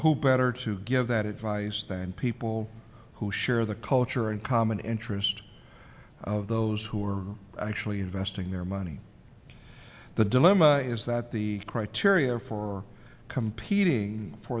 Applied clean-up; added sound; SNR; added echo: none; none; none; none.